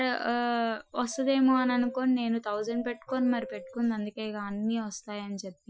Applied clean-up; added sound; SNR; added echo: classical method Wiener filter.